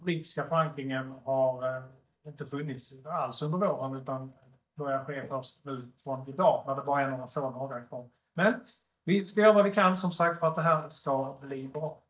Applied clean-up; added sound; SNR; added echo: neural mask model DeepFilterNet 3.